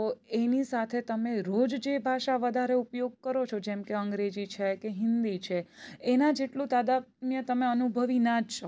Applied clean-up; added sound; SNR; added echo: none; none; none; none.